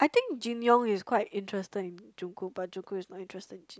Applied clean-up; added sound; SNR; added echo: none; none; none; none.